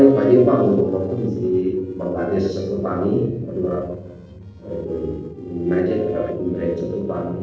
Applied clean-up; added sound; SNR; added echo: neural separator model SepFormer DNS4.